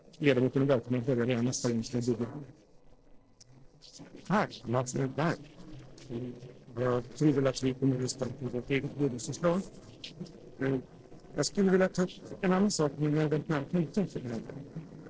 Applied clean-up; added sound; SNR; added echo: neural separator model SepFormer DNS4.